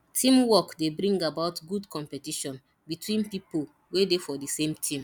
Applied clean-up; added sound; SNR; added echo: none; none; none; none.